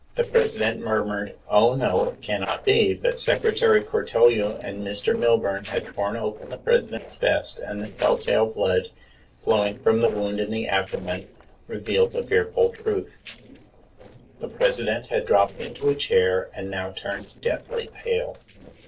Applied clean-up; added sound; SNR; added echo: neural separator model SepFormer DNS4.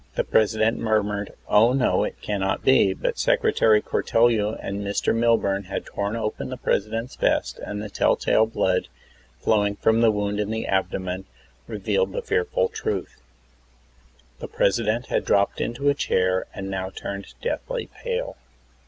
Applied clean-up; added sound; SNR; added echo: none; none; none; none.